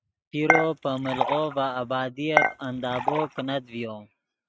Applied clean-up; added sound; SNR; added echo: neural mask model RNNoise.